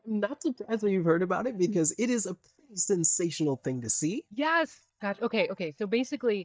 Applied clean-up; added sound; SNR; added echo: neural mask model DeepFilterNet 3.